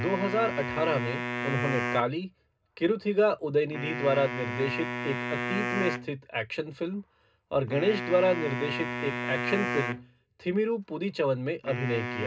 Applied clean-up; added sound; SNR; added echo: none; Wind instrument, woodwind instrument; 5 dB; reverberation time 0.2 s.